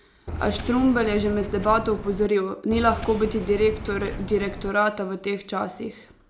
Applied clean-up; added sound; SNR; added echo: none; Subway, metro, underground; 9 dB; none.